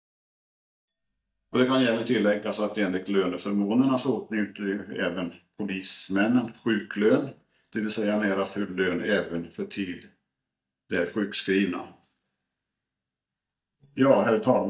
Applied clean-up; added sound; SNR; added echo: neural mask model DeepFilterNet 3.